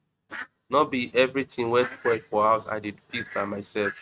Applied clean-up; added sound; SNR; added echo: neural mask model RNNoise.